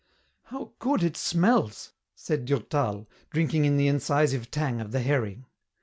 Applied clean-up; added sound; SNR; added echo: none; none; none; none.